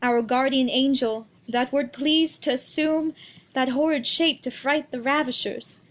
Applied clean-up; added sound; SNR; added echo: none; none; none; none.